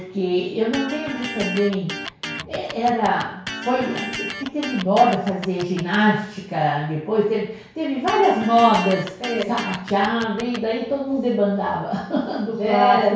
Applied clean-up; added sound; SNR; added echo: none; Electric guitar; 11 dB; reverberation time 0.6 s.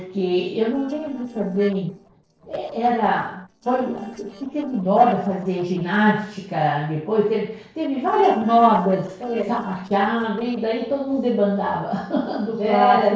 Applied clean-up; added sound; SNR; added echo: neural separator model SepFormer DNS4.